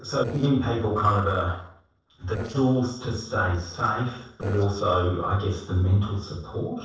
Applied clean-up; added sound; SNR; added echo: neural separator model SepFormer DNS4.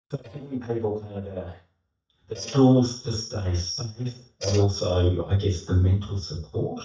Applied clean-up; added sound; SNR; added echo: neural mask model DeepFilterNet 3.